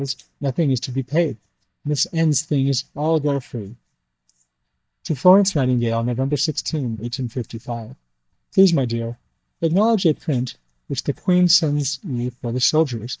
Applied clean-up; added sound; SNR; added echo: neural mask model DeepFilterNet 3.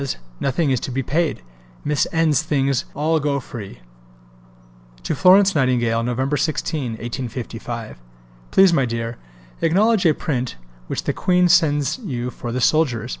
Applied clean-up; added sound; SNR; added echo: none; none; none; none.